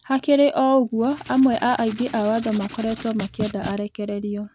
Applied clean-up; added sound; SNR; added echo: none; Writing; 11 dB; none.